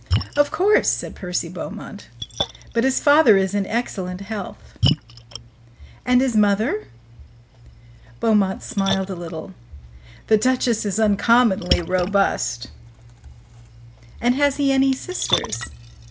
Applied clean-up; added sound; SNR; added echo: none; Splash, splatter; 9 dB; none.